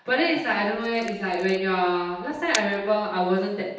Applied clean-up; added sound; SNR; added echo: none; Camera; 15 dB; reverberation time 0.9 s.